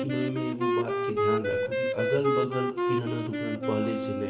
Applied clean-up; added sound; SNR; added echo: none; Wind instrument, woodwind instrument; -3 dB; reverberation time 1.0 s.